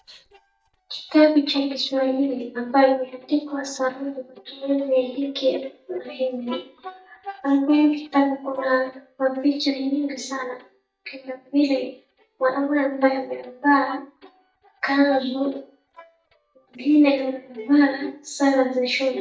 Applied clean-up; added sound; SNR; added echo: neural mask model DeepFilterNet 3.